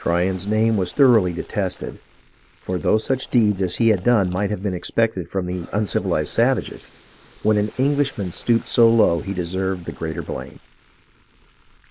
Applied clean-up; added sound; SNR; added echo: neural mask model Resemble Enhance denoiser.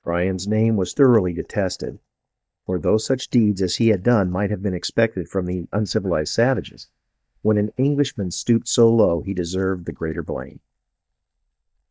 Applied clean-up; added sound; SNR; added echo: neural mask model DeepFilterNet 3.